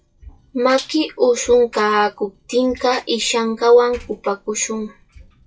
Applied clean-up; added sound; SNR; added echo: classical method WPE with log-MMSE.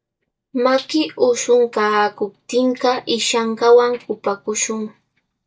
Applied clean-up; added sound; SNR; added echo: neural mask model DeepFilterNet 3.